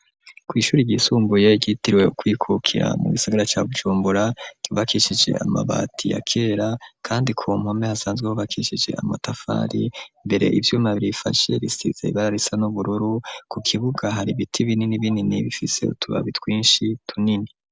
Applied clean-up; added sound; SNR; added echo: none; none; none; none.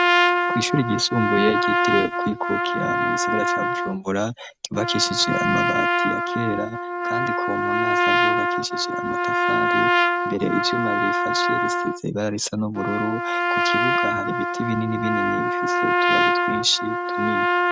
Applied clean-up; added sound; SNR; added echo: neural mask model RNNoise.